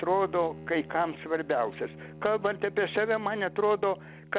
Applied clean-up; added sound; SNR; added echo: none; Bowed string instrument; 17 dB; none.